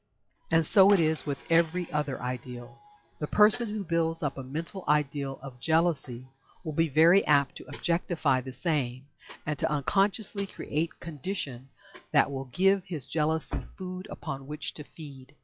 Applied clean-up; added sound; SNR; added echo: classical method log-MMSE.